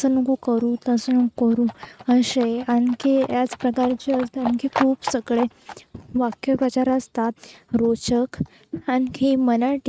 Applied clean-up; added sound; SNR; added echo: neural mask model RNNoise.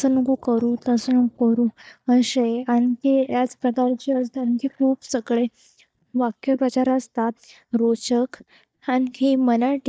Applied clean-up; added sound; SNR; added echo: neural mask model DeepFilterNet 3.